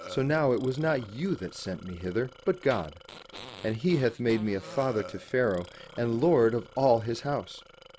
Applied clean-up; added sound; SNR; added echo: none; Burping, eructation + Fart; 19 dB; none.